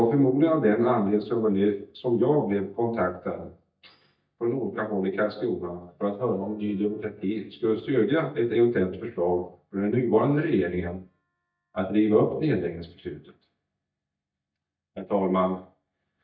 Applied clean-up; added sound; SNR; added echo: neural mask model DeepFilterNet 3.